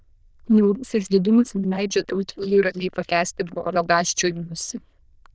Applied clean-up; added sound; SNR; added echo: neural diffusion model UNIVERSE++.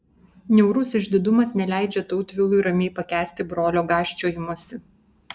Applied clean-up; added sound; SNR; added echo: none; none; none; none.